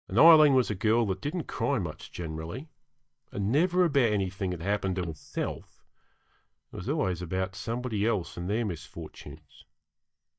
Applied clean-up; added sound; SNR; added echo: neural mask model DeepFilterNet 3.